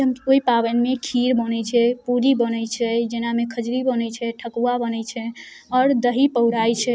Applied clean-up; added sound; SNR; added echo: none; none; none; none.